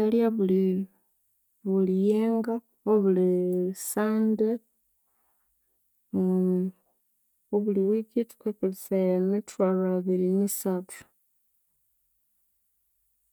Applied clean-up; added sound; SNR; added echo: none; none; none; none.